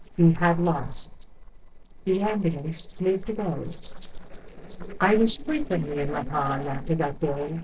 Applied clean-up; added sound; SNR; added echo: neural separator model SepFormer DNS4.